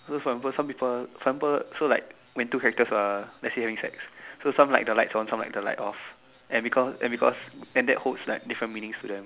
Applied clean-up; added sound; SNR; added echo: none; none; none; none.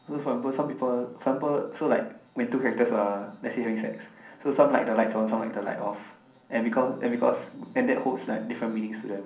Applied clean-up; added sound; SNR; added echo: none; none; none; reverberation time 0.6 s.